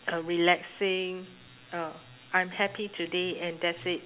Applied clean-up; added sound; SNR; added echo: none; none; none; none.